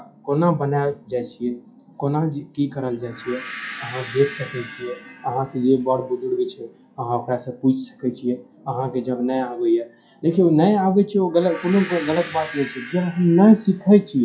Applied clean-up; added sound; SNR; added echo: classical method WPE with log-MMSE.